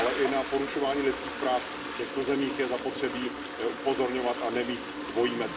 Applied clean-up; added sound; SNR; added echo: none; Toilet flush; 5 dB; reverberation time 2.4 s.